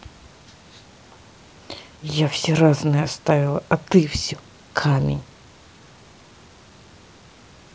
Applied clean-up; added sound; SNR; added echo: none; none; none; none.